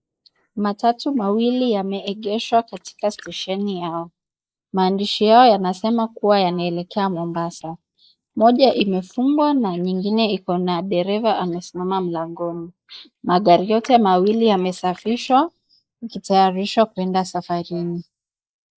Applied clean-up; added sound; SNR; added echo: neural mask model Resemble Enhance denoiser.